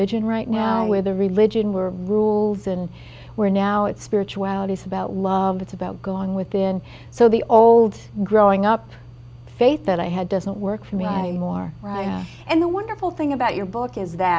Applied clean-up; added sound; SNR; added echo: none; none; none; none.